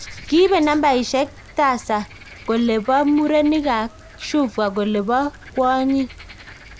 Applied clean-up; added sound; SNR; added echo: none; Frog; 20 dB; none.